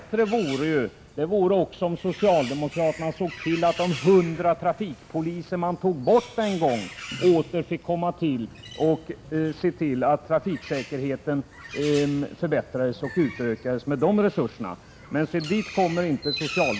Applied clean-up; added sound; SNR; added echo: none; Bird; 15 dB; none.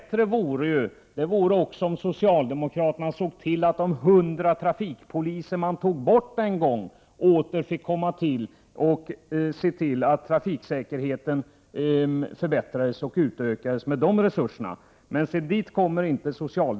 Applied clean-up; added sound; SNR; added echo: none; none; none; none.